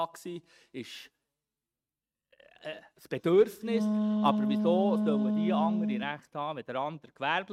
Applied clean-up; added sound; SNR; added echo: neural mask model RNNoise.